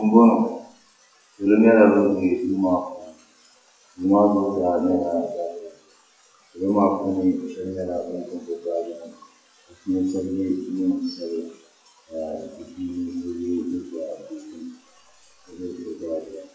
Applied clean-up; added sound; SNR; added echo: classical method WPE with log-MMSE.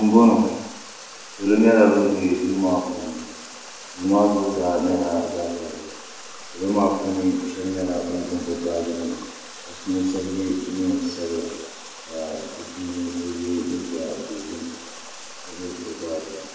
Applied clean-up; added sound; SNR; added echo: none; Water; 16 dB; reverberation time 1.0 s.